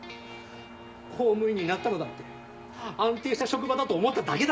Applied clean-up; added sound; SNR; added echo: none; Engine; 19 dB; none.